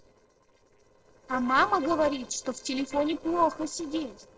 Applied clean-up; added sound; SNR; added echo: neural separator model SepFormer DNS4.